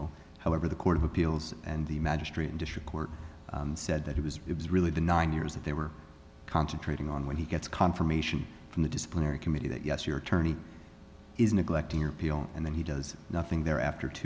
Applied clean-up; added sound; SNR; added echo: none; none; none; none.